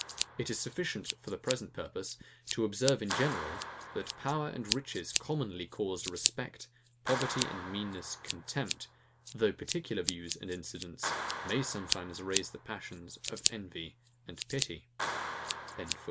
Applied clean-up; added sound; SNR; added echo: none; Clapping + Scissors; 2 dB; none.